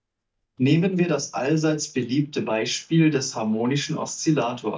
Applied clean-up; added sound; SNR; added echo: neural mask model DeepFilterNet 3.